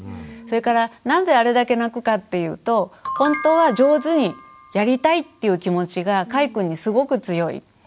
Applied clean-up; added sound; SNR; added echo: none; none; none; none.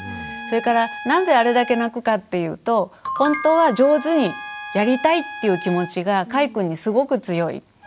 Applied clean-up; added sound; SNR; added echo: none; Trumpet; 16 dB; none.